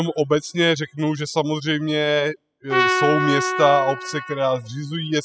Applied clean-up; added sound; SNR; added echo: classical method spectral subtraction.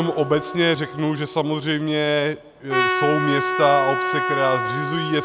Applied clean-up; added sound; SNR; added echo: none; Trumpet; 4 dB; none.